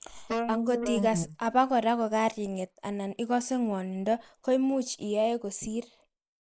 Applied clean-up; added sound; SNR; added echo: neural mask model Resemble Enhance denoiser.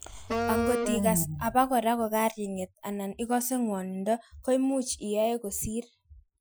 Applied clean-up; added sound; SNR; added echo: classical method Wiener filter.